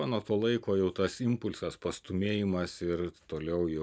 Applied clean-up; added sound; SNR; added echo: none; none; none; none.